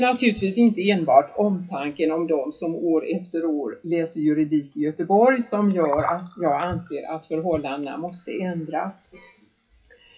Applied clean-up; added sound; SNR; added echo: classical method WPE with log-MMSE.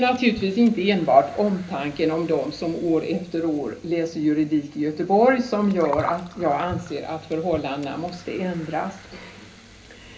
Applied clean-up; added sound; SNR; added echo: none; Gurgling; 18 dB; reverberation time 0.3 s.